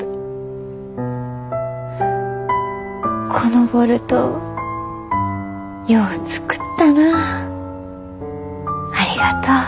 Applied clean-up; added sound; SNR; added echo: none; none; none; none.